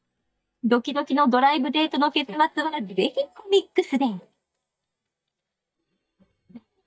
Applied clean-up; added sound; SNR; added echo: neural mask model DeepFilterNet 3.